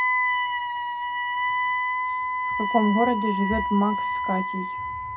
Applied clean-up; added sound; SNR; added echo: none; Wind instrument, woodwind instrument; -2 dB; reverberation time 0.4 s.